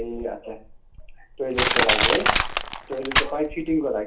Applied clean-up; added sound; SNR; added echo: none; Crushing; -3 dB; reverberation time 0.3 s.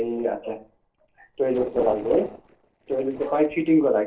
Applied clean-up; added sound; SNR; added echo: neural separator model SepFormer DNS4.